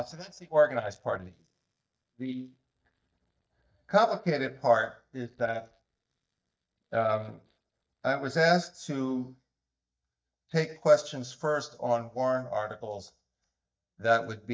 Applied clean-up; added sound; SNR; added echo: neural mask model DeepFilterNet 3.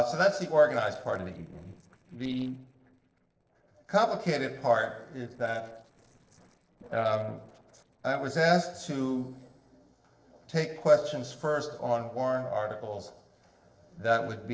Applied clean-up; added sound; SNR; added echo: neural separator model SepFormer DNS4.